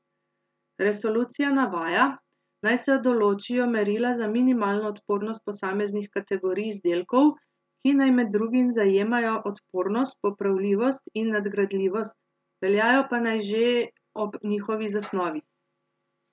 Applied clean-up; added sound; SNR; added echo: none; none; none; none.